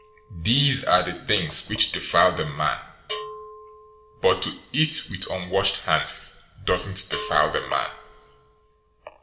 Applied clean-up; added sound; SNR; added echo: none; Bell; 17 dB; reverberation time 1.7 s.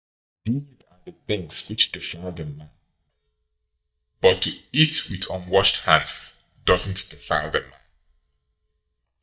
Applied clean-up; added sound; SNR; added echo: neural mask model DeepFilterNet 3.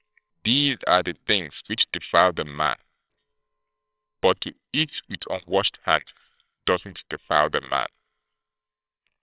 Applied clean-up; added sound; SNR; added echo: neural separator model SepFormer WHAMR!.